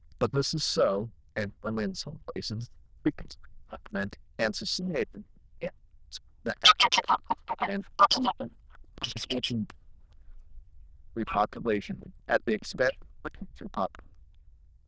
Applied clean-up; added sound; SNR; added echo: neural diffusion model UNIVERSE++.